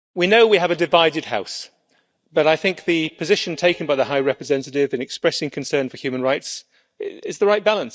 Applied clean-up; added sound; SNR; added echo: neural mask model DeepFilterNet 3.